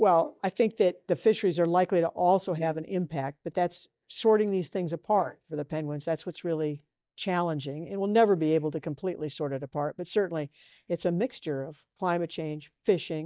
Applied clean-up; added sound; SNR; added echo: neural mask model DeepFilterNet 3.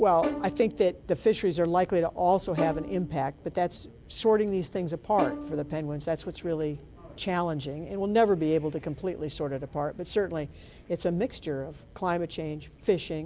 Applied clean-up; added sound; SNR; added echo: none; Bowed string instrument; 11 dB; none.